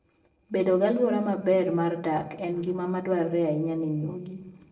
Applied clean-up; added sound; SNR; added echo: neural separator model SepFormer DNS4.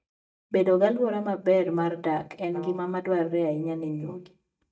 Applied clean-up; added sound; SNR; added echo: neural mask model DeepFilterNet 3.